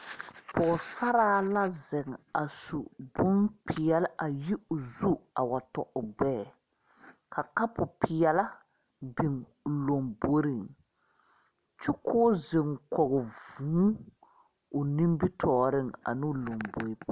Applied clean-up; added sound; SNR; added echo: none; none; none; none.